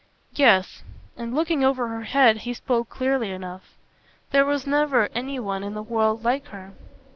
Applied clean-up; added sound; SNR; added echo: none; none; none; none.